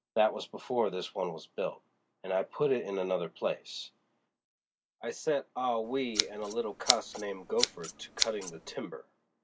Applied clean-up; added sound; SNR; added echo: none; Scissors; 1 dB; none.